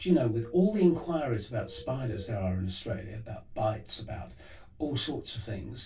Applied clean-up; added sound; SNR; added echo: none; Bird; 17 dB; reverberation time 0.2 s.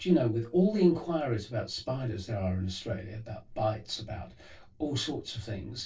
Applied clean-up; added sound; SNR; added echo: neural separator model SepFormer DNS4.